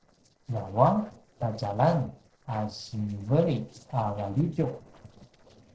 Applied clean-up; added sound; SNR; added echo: neural separator model SepFormer DNS4.